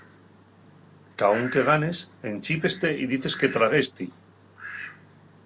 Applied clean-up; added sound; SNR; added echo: none; Fowl; 15 dB; none.